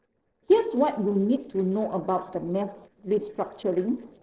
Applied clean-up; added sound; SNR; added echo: neural separator model SepFormer DNS4.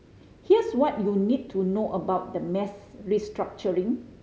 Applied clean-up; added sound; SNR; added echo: none; none; none; none.